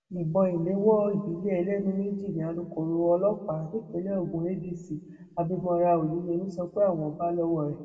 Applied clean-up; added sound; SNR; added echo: none; none; none; reverberation time 0.9 s.